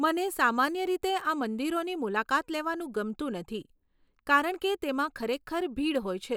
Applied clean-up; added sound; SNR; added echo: none; none; none; none.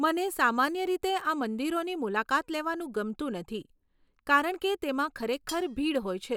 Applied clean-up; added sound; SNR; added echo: none; Cutlery, silverware; 16 dB; none.